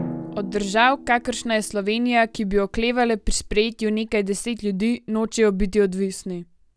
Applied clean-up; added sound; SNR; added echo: none; Drum; 18 dB; none.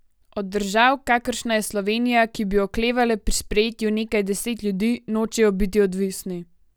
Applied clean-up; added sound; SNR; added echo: none; none; none; none.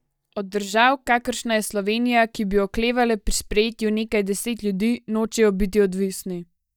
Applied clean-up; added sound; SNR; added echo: neural mask model DeepFilterNet 3.